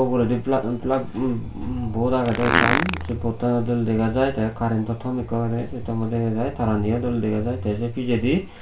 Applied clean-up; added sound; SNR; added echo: none; Fart; 2 dB; reverberation time 0.3 s.